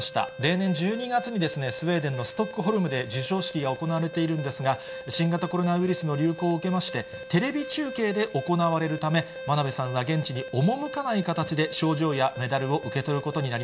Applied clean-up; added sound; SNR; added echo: none; Alarm; 12 dB; none.